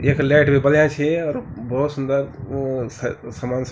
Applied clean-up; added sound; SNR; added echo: none; none; none; none.